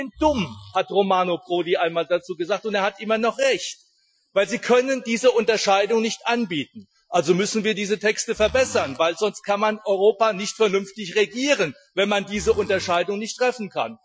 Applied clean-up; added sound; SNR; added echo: classical method Wiener filter.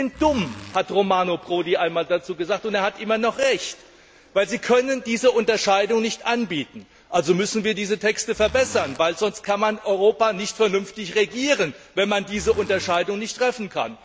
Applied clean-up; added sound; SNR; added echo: none; Zipper (clothing); 15 dB; none.